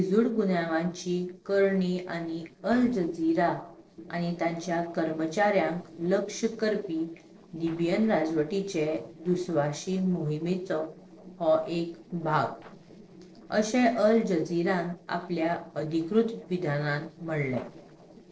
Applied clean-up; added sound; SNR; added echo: neural separator model SepFormer DNS4.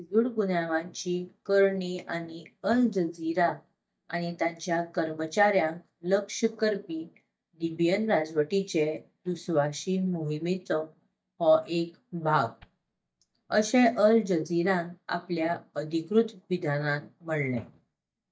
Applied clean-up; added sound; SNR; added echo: neural mask model DeepFilterNet 3.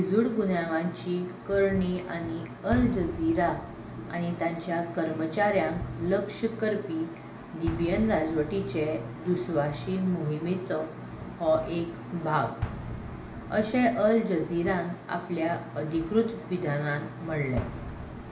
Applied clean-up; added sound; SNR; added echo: none; Explosion; 16 dB; reverberation time 0.6 s.